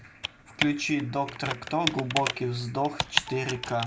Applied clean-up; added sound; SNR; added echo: none; Computer keyboard; 4 dB; none.